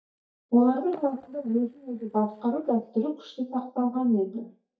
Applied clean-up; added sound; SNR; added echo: neural mask model DeepFilterNet 3.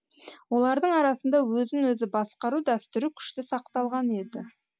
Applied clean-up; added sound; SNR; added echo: none; none; none; none.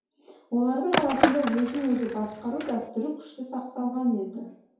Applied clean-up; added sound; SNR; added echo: none; Skateboard; 0 dB; reverberation time 2.4 s.